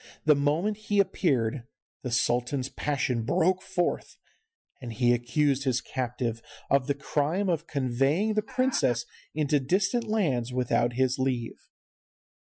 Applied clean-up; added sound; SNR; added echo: classical method Wiener filter.